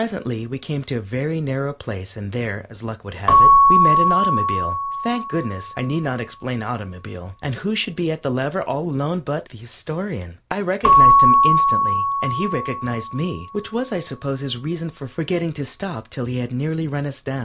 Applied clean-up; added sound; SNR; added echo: none; Keyboard (musical) / Bell; -3 dB; none.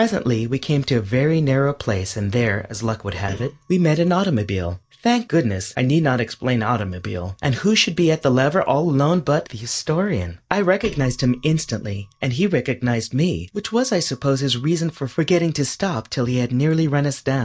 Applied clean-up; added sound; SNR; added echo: neural mask model DeepFilterNet 3.